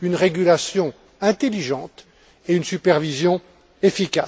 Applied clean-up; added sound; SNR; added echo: none; none; none; none.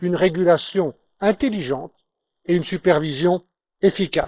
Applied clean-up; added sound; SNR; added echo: neural mask model Resemble Enhance denoiser.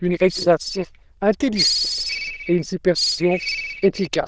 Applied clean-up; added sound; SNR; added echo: neural diffusion model UNIVERSE++.